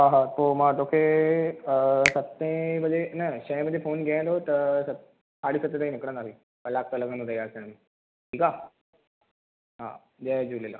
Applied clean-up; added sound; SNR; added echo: none; Finger snapping; 8 dB; none.